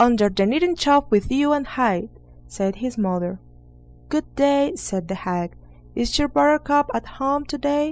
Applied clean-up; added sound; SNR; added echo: none; none; none; none.